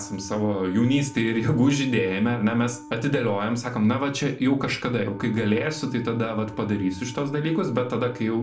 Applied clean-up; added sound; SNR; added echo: none; Wind instrument, woodwind instrument; 18 dB; reverberation time 0.4 s.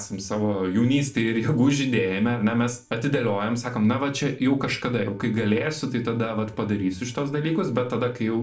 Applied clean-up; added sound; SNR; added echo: neural separator model SepFormer DNS4.